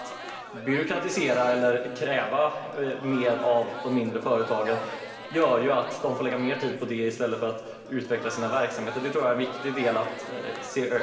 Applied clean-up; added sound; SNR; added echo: none; Crowd; 13 dB; reverberation time 2.2 s.